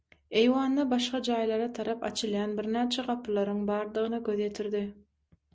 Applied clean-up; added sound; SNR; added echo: none; none; none; none.